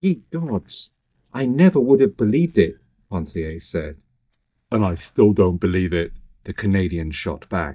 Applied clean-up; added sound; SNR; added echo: neural mask model DeepFilterNet 3.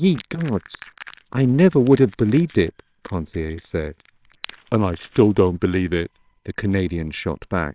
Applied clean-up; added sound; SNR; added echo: neural separator model SepFormer WHAMR!.